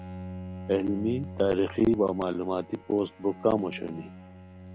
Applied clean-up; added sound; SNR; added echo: none; Bowed string instrument; 14 dB; none.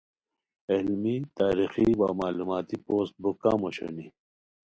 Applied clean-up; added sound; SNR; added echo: none; none; none; none.